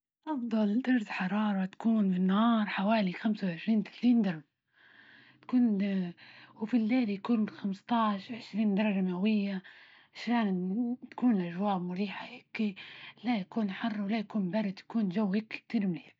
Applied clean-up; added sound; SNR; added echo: none; none; none; none.